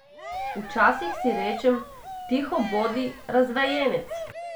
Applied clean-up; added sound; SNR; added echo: none; Cheering; 9 dB; none.